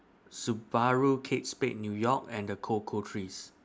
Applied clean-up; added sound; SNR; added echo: none; none; none; none.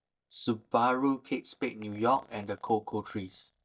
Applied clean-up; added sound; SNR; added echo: neural mask model DeepFilterNet 3.